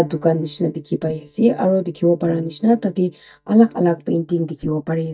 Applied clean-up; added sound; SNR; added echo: neural mask model DeepFilterNet 3.